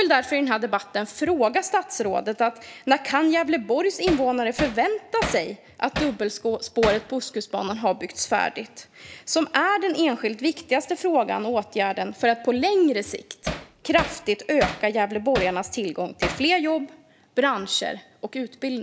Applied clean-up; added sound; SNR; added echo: none; Hammer; 9 dB; none.